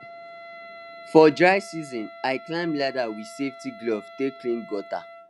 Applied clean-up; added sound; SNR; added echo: none; Wind instrument, woodwind instrument; 18 dB; none.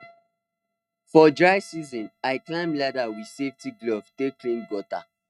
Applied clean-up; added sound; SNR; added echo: neural mask model RNNoise.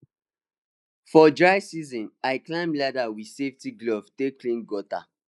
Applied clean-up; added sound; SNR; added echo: neural mask model Resemble Enhance denoiser.